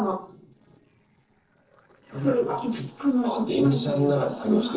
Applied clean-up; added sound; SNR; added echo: neural separator model SepFormer DNS4.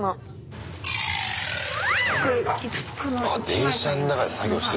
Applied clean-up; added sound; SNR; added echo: none; none; none; none.